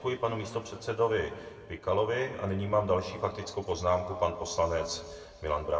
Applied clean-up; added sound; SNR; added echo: none; Telephone; 18 dB; reverberation time 1.3 s.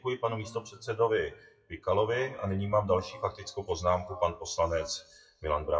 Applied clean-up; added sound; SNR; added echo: classical method WPE with log-MMSE.